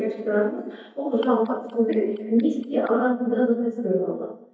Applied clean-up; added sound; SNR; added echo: neural mask model DeepFilterNet 3.